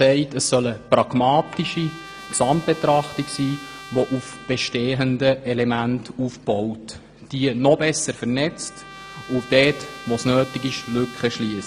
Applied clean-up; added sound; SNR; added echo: none; Trumpet; 19 dB; none.